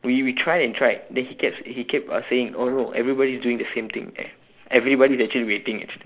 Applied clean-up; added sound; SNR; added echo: neural separator model SepFormer DNS4.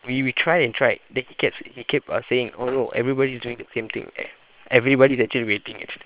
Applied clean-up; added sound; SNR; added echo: neural separator model SepFormer WHAM!.